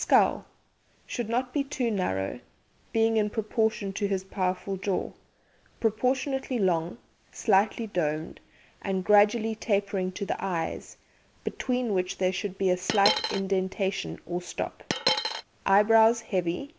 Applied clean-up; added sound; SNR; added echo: none; Coin (dropping); 1 dB; none.